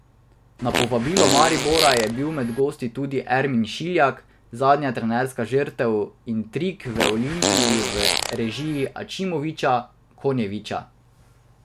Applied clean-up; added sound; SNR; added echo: none; Fart; 1 dB; none.